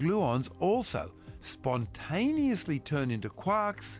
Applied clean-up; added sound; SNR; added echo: none; none; none; none.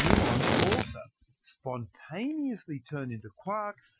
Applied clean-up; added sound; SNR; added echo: classical method Wiener filter.